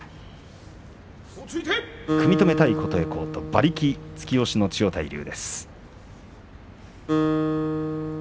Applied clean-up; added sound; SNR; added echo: none; Acoustic guitar; 3 dB; none.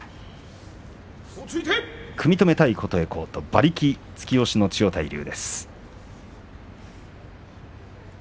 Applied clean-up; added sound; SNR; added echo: none; none; none; none.